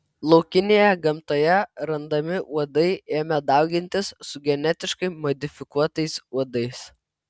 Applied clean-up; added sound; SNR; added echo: none; none; none; none.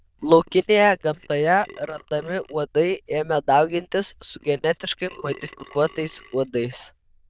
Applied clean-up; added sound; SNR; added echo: neural diffusion model UNIVERSE++.